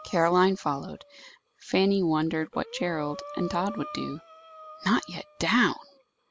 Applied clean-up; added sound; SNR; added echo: none; Breathing; 17 dB; none.